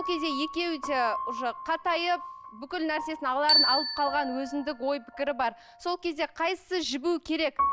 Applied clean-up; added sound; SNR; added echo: none; Bicycle bell + Piano; 3 dB; none.